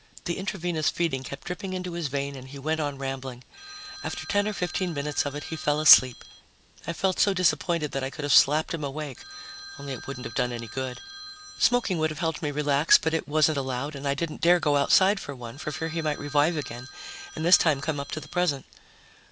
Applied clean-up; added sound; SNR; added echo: none; Telephone; 15 dB; none.